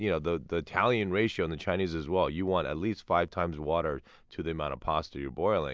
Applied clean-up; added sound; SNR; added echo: none; none; none; none.